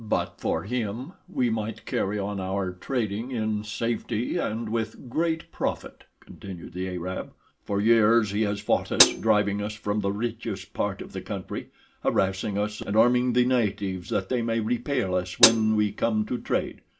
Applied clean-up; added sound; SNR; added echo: none; Hi-hat; 0 dB; reverberation time 0.2 s.